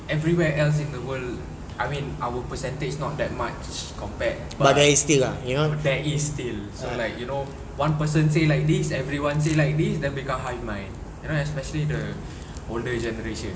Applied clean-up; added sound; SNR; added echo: none; none; none; none.